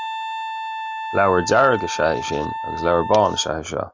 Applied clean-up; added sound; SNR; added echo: none; Wind instrument, woodwind instrument; 8 dB; none.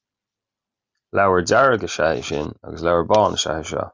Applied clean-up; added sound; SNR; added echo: none; none; none; none.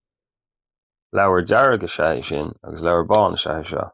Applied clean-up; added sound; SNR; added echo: neural mask model Resemble Enhance denoiser.